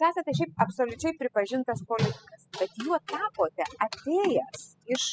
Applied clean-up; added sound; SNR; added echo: classical method spectral subtraction.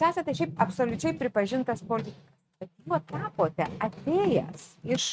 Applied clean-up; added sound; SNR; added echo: neural mask model RNNoise.